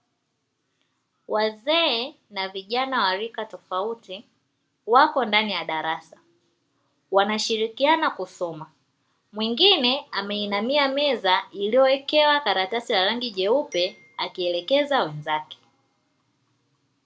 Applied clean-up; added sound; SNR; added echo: none; none; none; none.